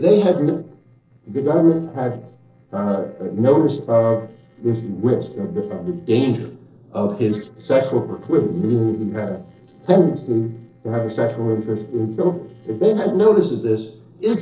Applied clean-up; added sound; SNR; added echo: neural separator model SepFormer DNS4.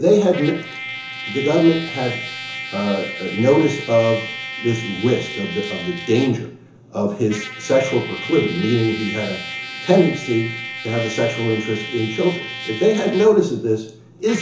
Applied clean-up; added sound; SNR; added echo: none; Trumpet; 11 dB; reverberation time 0.7 s.